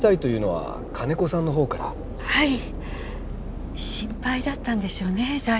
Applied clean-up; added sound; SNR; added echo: none; none; none; none.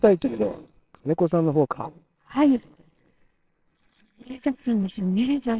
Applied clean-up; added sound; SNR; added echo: neural separator model SepFormer WHAMR!.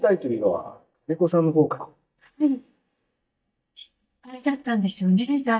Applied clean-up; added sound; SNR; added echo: neural mask model DeepFilterNet 3.